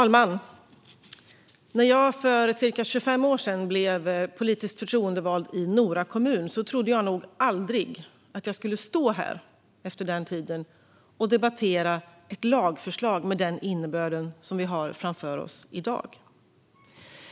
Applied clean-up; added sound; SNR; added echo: none; none; none; none.